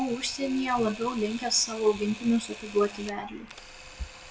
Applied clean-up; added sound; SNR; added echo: none; Camera; 16 dB; none.